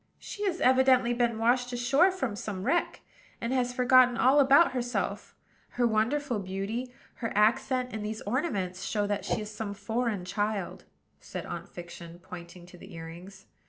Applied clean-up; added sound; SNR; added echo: none; Whoosh, swoosh, swish; 4 dB; none.